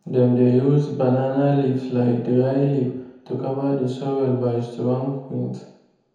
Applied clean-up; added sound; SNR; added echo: none; none; none; reverberation time 1.0 s.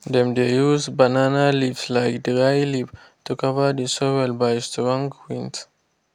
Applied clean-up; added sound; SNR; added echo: none; none; none; none.